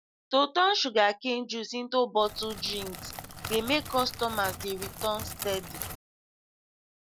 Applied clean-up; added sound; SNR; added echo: none; Crackle; 9 dB; none.